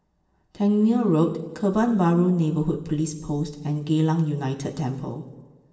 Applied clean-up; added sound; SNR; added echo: none; none; none; reverberation time 1.1 s.